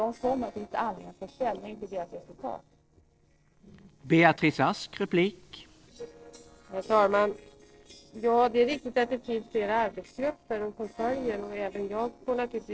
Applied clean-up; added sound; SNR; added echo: neural separator model SepFormer DNS4.